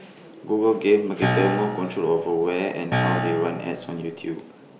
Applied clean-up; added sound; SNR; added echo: none; Piano; 3 dB; none.